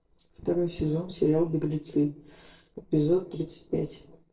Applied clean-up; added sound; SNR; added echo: neural separator model SepFormer DNS4.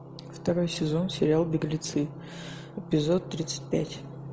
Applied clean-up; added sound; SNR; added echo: none; none; none; none.